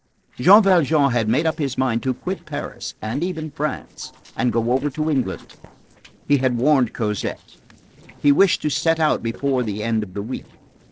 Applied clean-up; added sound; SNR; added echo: neural separator model SepFormer DNS4.